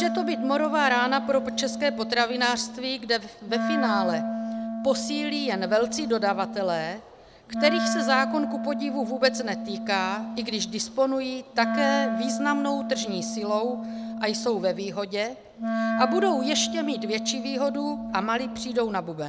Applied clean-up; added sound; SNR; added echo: none; Wind instrument, woodwind instrument; 4 dB; none.